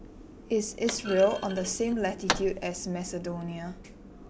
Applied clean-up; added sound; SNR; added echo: none; Thump, thud; 9 dB; none.